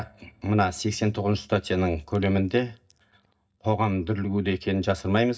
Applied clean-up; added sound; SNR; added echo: neural mask model DeepFilterNet 3.